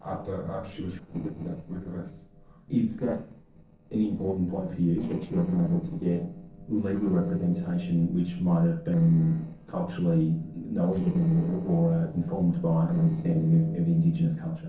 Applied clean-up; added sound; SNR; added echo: neural separator model SepFormer DNS4.